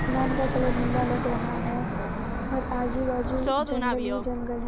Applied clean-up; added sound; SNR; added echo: none; Fixed-wing aircraft, airplane; -1 dB; none.